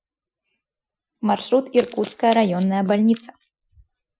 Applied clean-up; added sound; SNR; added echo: classical method Wiener filter.